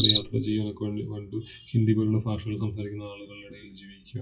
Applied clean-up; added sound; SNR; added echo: classical method WPE with log-MMSE.